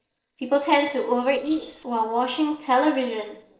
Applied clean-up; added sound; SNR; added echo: neural separator model SepFormer DNS4.